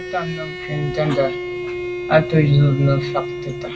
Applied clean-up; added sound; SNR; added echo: none; Bowed string instrument; 8 dB; reverberation time 1.2 s.